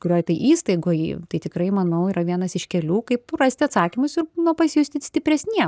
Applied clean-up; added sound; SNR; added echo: neural mask model DeepFilterNet 3.